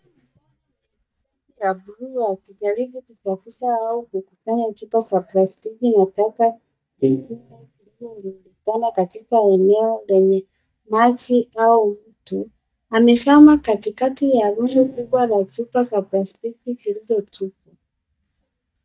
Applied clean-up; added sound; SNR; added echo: neural mask model DeepFilterNet 3.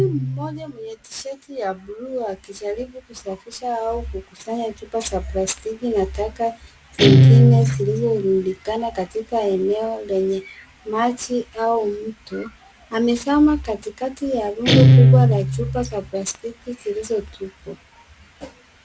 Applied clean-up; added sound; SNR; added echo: none; Guitar; -2 dB; none.